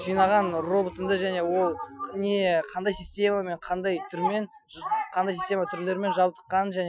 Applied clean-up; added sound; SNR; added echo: classical method Wiener filter.